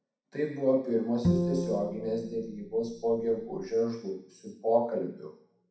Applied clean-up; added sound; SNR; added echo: none; Bowed string instrument; 2 dB; reverberation time 0.6 s.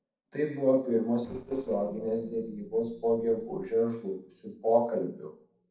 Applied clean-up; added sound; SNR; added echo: neural separator model SepFormer DNS4.